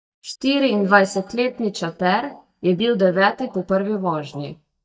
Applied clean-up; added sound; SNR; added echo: neural mask model DeepFilterNet 3.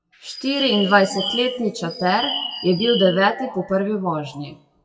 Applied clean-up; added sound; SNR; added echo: classical method WPE with log-MMSE.